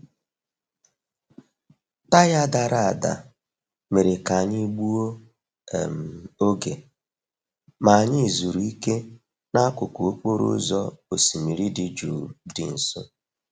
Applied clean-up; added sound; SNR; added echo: none; none; none; none.